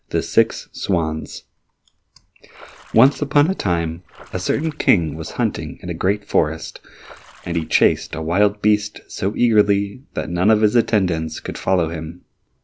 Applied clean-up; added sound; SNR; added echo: neural separator model SepFormer DNS4.